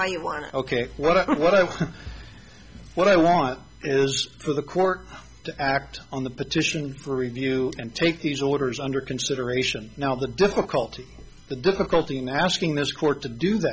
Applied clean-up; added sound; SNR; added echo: none; none; none; none.